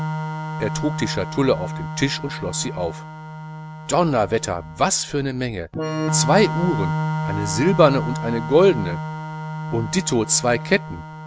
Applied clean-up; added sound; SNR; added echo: none; Organ; 5 dB; none.